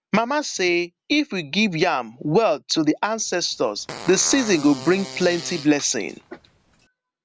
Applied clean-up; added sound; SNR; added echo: none; Fart; 15 dB; none.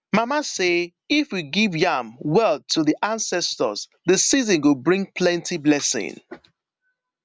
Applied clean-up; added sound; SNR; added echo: none; none; none; none.